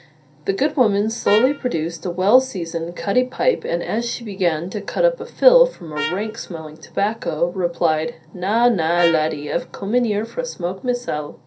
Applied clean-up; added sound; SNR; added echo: none; Trumpet; 12 dB; reverberation time 0.3 s.